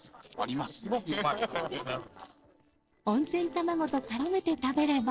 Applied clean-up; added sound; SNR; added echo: neural separator model SepFormer DNS4.